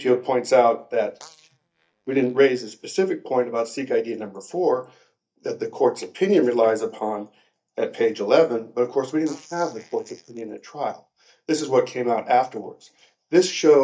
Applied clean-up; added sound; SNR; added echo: neural mask model DeepFilterNet 3.